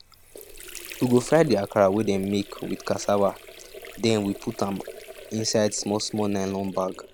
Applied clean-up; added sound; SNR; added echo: none; Sink (filling or washing) / Water; 17 dB; none.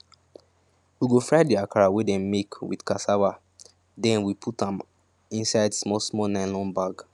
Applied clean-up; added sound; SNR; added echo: none; none; none; none.